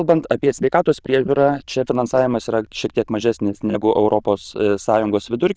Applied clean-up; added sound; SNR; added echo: neural diffusion model UNIVERSE++.